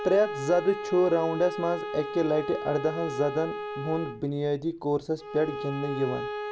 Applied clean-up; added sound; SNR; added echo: none; Bowed string instrument; 8 dB; none.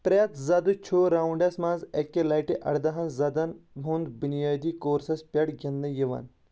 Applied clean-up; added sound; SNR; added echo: none; none; none; none.